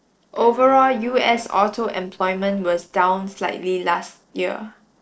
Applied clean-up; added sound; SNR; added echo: neural separator model SepFormer DNS4.